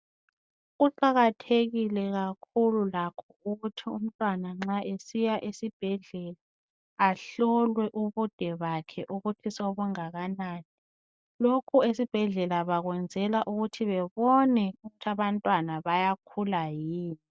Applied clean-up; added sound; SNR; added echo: none; none; none; none.